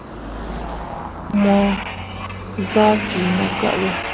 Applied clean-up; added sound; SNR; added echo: none; Car passing by / Traffic noise, roadway noise; 9 dB; none.